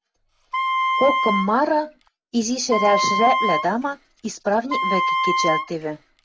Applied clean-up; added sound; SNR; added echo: none; Wind instrument, woodwind instrument; 1 dB; none.